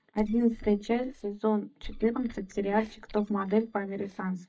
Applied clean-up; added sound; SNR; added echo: neural mask model DeepFilterNet 3.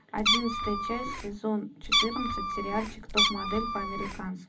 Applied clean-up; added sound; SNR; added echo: none; Meow; -4 dB; reverberation time 0.4 s.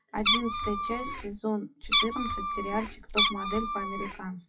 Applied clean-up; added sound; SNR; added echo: classical method WPE with log-MMSE.